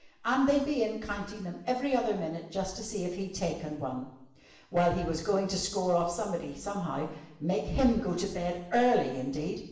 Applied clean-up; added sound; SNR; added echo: none; none; none; reverberation time 0.8 s.